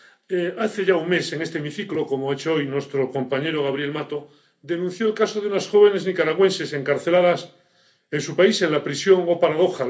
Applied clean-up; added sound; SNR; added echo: none; none; none; reverberation time 0.3 s.